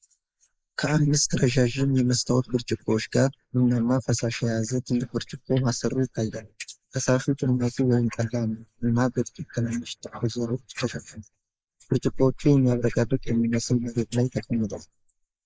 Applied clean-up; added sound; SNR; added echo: neural mask model Resemble Enhance denoiser.